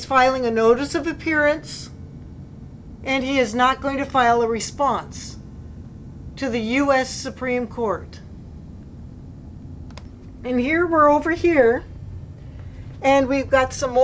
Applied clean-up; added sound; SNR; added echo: none; none; none; none.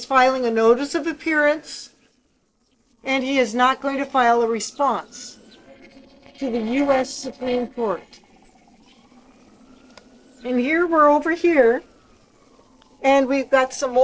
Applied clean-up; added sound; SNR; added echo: neural separator model SepFormer DNS4.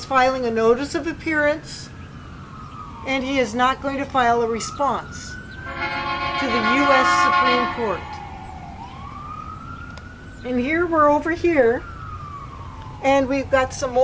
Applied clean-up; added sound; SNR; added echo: none; Motor vehicle (road) / Siren; 5 dB; none.